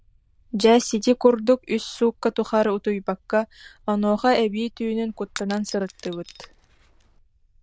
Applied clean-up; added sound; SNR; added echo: neural diffusion model UNIVERSE++.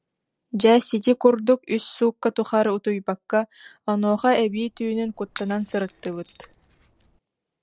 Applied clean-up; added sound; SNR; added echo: neural separator model SepFormer DNS4.